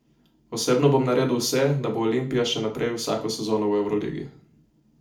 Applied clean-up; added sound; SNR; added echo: none; none; none; reverberation time 0.4 s.